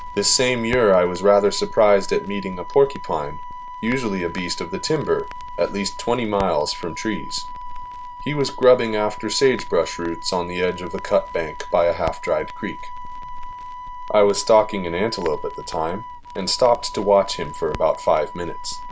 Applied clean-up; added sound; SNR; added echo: none; Wind instrument, woodwind instrument + Crackle; 11 dB; none.